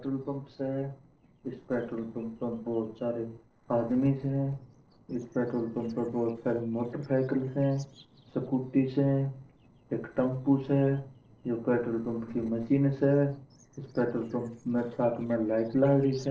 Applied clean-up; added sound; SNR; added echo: neural separator model SepFormer DNS4.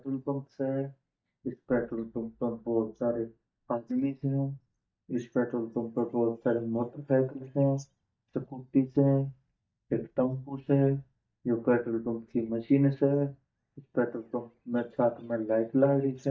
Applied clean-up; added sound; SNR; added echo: neural mask model DeepFilterNet 3.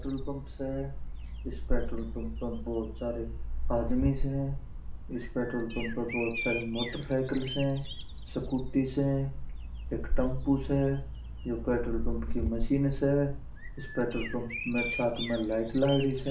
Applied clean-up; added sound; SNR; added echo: none; Bird vocalization, bird call, bird song; 2 dB; reverberation time 0.4 s.